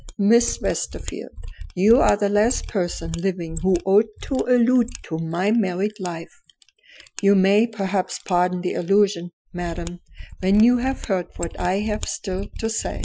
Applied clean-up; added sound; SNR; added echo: classical method Wiener filter.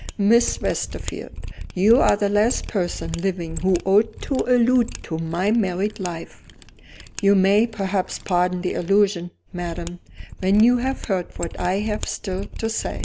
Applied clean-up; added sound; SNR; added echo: none; Mechanisms; 12 dB; none.